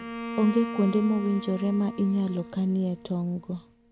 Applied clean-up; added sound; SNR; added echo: none; Bowed string instrument; 11 dB; none.